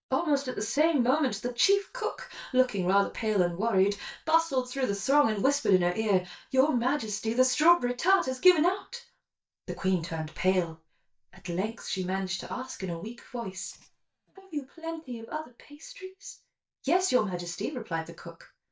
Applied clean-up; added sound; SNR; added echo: neural mask model DeepFilterNet 3.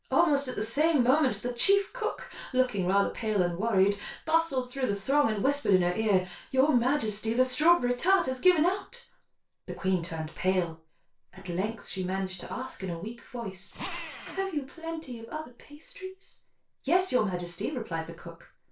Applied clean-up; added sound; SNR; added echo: neural separator model SepFormer DNS4.